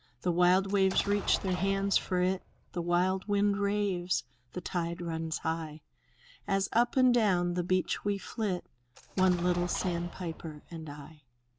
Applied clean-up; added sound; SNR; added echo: none; Explosion; 13 dB; none.